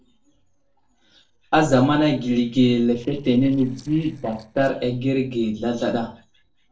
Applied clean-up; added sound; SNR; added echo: neural separator model SepFormer DNS4.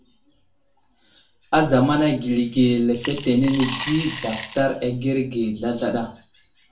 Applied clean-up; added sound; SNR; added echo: none; Coin (dropping) / Glass; 4 dB; reverberation time 0.3 s.